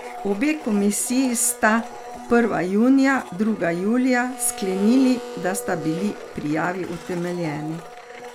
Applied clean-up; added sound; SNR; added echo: none; Domestic sounds, home sounds; 14 dB; none.